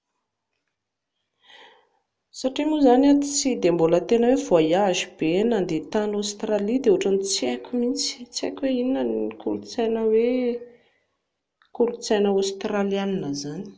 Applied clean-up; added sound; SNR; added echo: none; none; none; none.